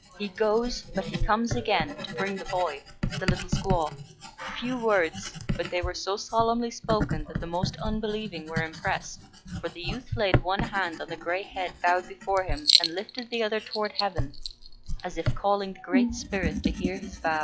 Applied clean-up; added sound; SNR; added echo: classical method log-MMSE.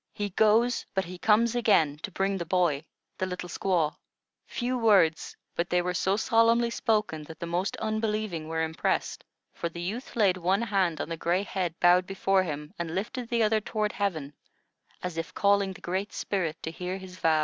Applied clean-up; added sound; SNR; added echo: none; none; none; none.